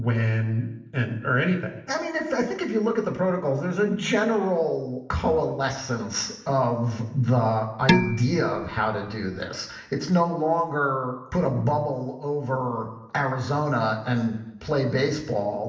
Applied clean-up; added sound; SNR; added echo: none; Dishes, pots, and pans; 1 dB; reverberation time 0.9 s.